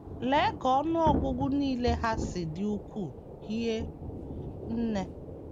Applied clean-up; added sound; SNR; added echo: none; Thunder / Rain; 6 dB; none.